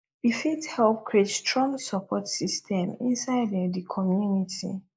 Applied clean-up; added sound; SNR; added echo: neural mask model Resemble Enhance denoiser.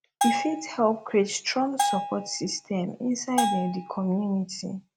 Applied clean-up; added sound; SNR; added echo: none; Bell; 4 dB; none.